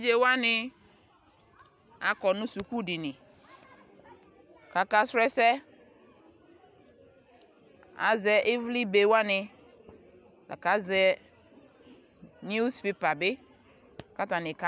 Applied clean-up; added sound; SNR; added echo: none; none; none; none.